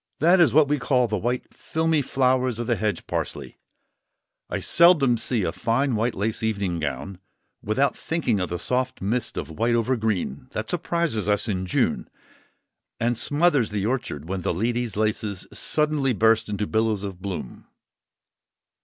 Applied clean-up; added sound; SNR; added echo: none; none; none; none.